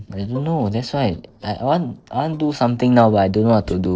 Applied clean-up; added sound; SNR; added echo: neural separator model SepFormer DNS4.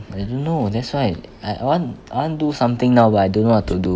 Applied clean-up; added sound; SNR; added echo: none; none; none; none.